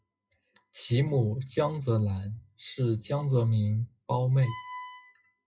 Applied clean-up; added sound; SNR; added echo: classical method WPE with log-MMSE.